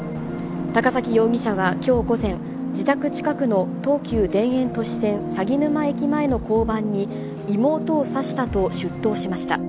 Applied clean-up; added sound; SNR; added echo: none; none; none; none.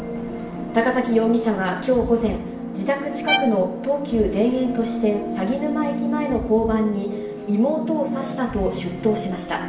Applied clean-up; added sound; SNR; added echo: none; Bowed string instrument; 9 dB; reverberation time 0.8 s.